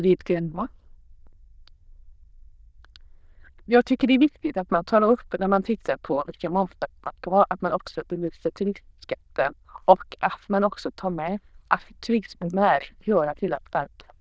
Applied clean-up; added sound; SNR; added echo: neural diffusion model UNIVERSE++.